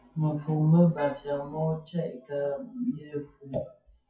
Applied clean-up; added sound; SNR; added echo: classical method WPE with log-MMSE.